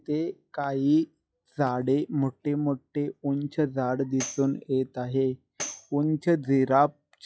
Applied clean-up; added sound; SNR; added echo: classical method log-MMSE.